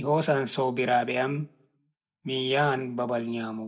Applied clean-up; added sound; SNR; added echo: none; none; none; reverberation time 0.2 s.